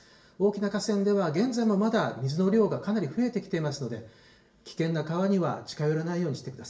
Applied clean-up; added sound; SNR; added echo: none; none; none; reverberation time 0.5 s.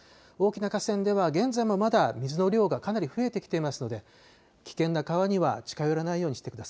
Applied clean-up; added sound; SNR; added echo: none; none; none; none.